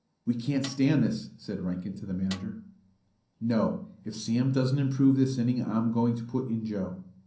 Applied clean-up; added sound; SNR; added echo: none; Snare drum; 19 dB; reverberation time 0.6 s.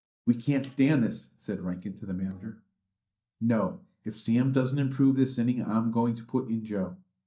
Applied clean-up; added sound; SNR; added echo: neural mask model DeepFilterNet 3.